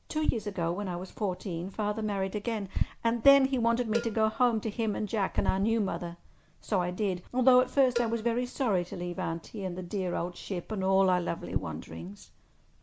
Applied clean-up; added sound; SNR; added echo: none; Cowbell; 14 dB; none.